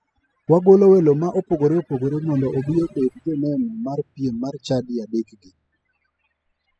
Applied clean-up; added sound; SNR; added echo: classical method spectral subtraction.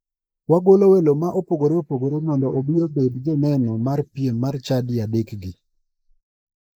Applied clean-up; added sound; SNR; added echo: neural mask model Resemble Enhance denoiser.